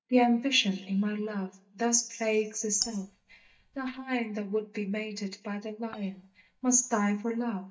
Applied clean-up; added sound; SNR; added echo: neural mask model DeepFilterNet 3.